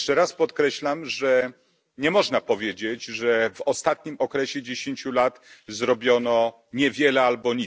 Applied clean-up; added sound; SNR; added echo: none; none; none; none.